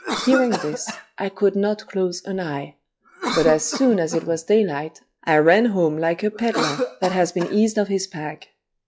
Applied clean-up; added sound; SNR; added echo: classical method log-MMSE.